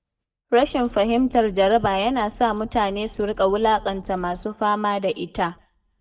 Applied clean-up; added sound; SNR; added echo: neural mask model DeepFilterNet 3.